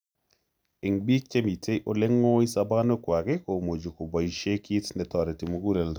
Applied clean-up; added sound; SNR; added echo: none; none; none; none.